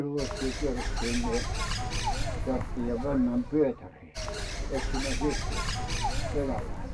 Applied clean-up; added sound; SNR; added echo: none; Bird; -1 dB; none.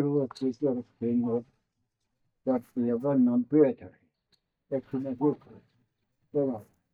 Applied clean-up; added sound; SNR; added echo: neural mask model DeepFilterNet 3.